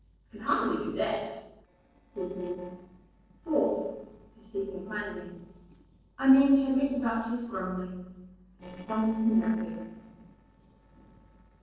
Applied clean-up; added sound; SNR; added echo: neural separator model SepFormer DNS4.